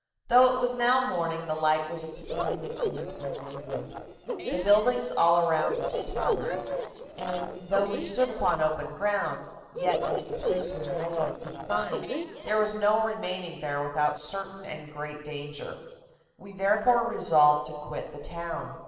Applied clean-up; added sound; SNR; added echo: neural separator model SepFormer DNS4.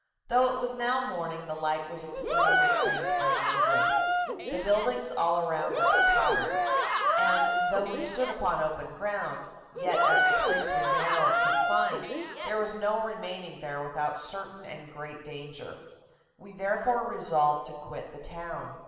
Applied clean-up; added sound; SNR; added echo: none; Cheering; -5 dB; reverberation time 1.2 s.